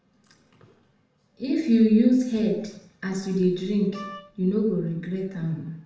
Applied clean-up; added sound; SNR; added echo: none; Wind instrument, woodwind instrument; 17 dB; reverberation time 0.7 s.